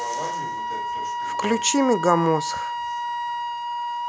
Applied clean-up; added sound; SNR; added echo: none; Wind instrument, woodwind instrument; 2 dB; none.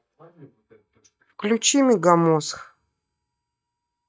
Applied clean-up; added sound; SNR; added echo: neural mask model DeepFilterNet 3.